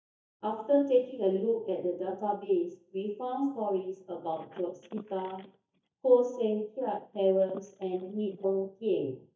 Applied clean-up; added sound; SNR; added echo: neural mask model DeepFilterNet 3.